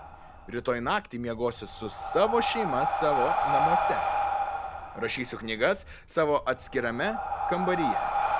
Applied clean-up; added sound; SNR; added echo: none; Breathing; 1 dB; none.